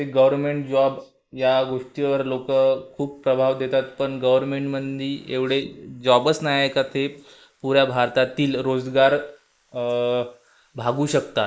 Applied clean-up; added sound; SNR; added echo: neural mask model Resemble Enhance denoiser.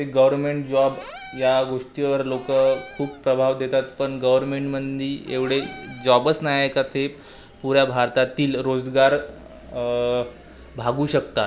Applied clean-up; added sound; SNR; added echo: none; Cupboard open or close / Door; 19 dB; none.